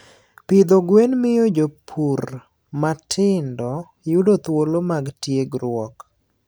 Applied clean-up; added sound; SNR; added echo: none; none; none; none.